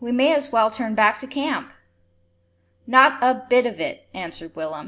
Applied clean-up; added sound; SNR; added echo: none; none; none; none.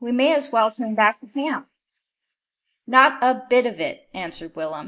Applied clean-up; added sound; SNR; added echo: neural mask model Resemble Enhance denoiser.